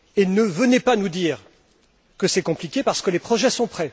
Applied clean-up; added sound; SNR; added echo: none; none; none; none.